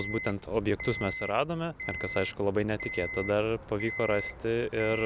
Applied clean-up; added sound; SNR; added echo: none; Alarm; 9 dB; none.